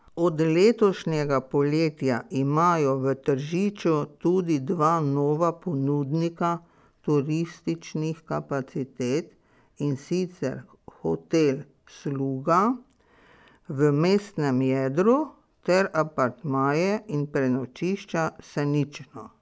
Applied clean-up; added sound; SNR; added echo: none; none; none; none.